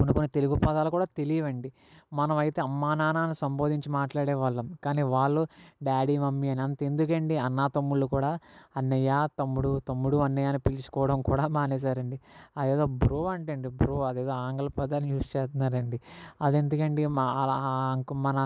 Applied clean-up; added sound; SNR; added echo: none; none; none; none.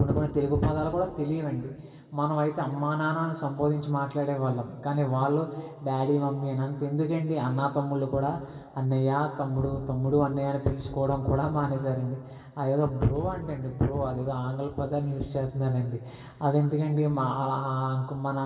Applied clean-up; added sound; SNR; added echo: none; none; none; reverberation time 2.4 s.